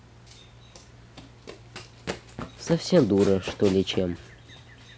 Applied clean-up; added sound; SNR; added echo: none; Run; 14 dB; none.